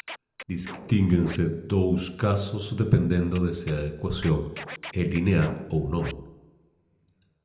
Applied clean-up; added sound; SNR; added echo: none; Scratching (performance technique); 19 dB; reverberation time 0.8 s.